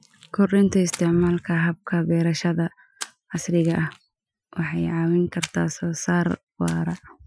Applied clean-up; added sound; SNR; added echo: classical method Wiener filter.